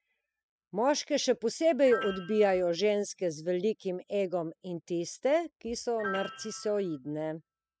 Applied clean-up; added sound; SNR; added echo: classical method spectral subtraction.